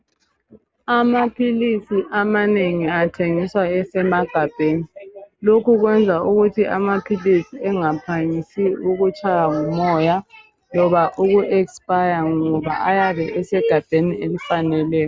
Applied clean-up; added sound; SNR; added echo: none; none; none; none.